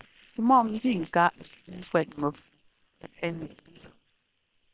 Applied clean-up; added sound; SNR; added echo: neural separator model SepFormer WHAM!.